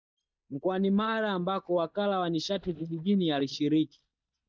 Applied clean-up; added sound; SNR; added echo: neural mask model DeepFilterNet 3.